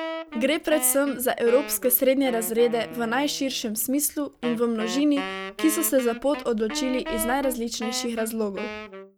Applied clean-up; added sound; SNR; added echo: none; Wind instrument, woodwind instrument; 12 dB; none.